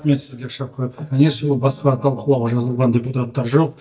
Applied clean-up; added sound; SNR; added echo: neural mask model DeepFilterNet 3.